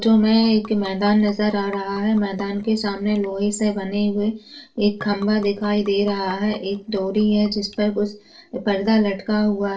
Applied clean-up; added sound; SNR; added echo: neural separator model SepFormer DNS4.